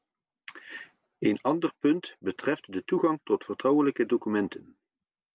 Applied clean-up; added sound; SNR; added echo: none; none; none; none.